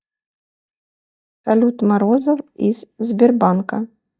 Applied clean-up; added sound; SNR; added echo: neural mask model DeepFilterNet 3.